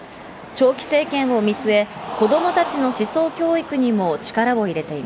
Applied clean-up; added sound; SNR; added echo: none; Cheering; 13 dB; none.